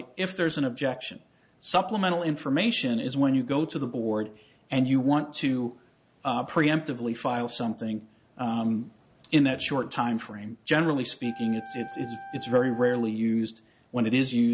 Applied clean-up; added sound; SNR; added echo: none; Wind instrument, woodwind instrument; 17 dB; none.